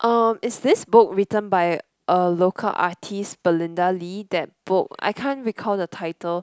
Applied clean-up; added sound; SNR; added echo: none; none; none; none.